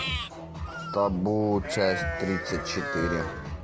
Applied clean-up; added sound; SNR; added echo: none; Livestock, farm animals, working animals; 6 dB; none.